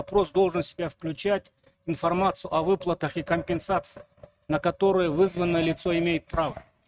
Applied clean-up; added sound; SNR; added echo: neural mask model RNNoise.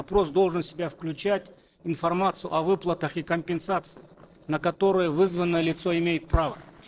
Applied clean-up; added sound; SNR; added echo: neural separator model SepFormer DNS4.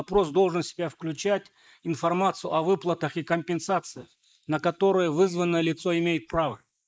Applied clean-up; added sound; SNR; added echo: neural mask model Resemble Enhance denoiser.